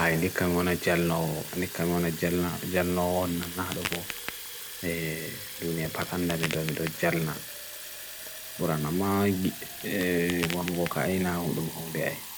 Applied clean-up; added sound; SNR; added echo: none; Crack + Fill (with liquid) / Water tap, faucet; 9 dB; none.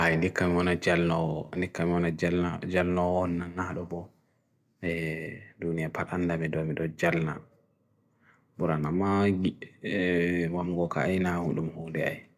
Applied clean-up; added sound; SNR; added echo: none; none; none; none.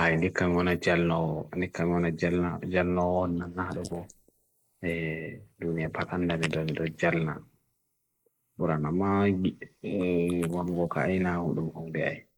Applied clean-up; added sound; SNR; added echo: neural mask model Resemble Enhance denoiser.